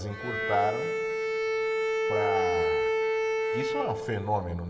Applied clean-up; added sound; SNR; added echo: none; Bowed string instrument; -4 dB; reverberation time 1.9 s.